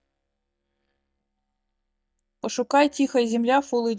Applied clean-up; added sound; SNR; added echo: neural mask model DeepFilterNet 3.